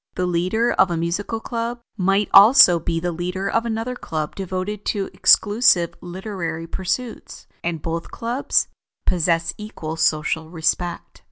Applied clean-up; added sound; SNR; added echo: none; none; none; none.